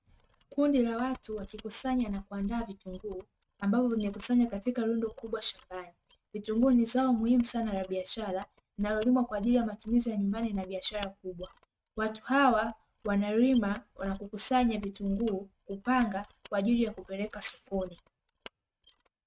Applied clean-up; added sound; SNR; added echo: neural mask model RNNoise.